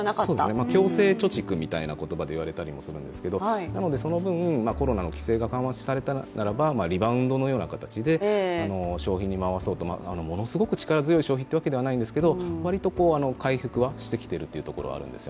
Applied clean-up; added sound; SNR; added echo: none; none; none; none.